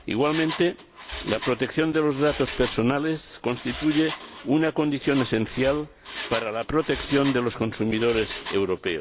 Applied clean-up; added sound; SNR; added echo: none; Mechanisms; 14 dB; none.